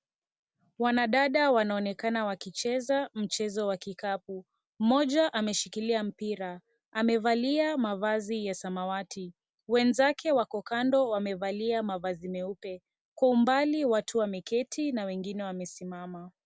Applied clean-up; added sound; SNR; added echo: none; none; none; none.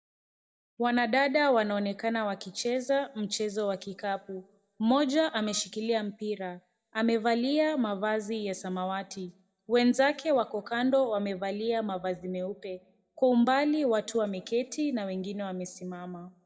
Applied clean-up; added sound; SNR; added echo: neural mask model DeepFilterNet 3.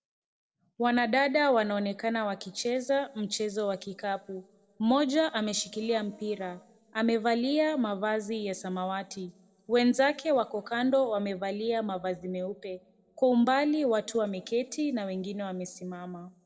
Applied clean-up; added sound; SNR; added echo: neural separator model SepFormer DNS4.